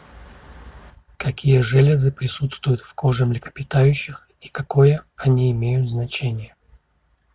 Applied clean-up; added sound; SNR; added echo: none; none; none; none.